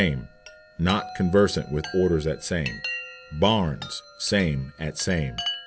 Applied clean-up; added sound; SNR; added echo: none; Chime; 13 dB; none.